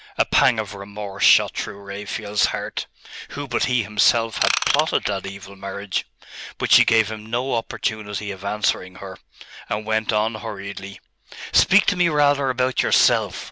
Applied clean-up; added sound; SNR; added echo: none; Ratchet, pawl / Tools; 3 dB; none.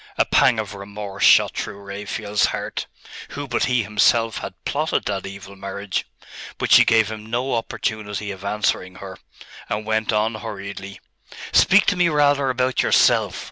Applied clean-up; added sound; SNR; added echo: none; none; none; none.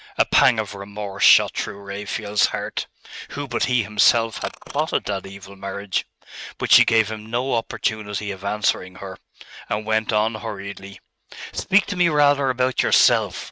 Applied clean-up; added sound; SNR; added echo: neural mask model RNNoise.